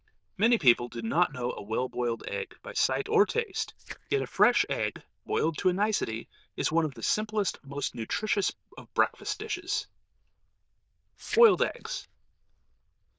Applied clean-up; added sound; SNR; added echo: neural diffusion model UNIVERSE++.